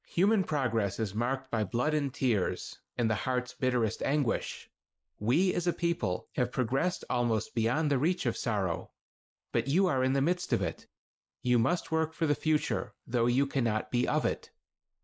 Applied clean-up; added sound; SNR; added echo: neural mask model Resemble Enhance denoiser.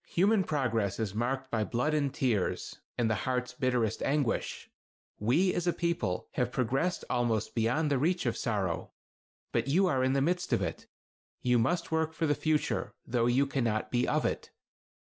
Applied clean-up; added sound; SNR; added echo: none; none; none; none.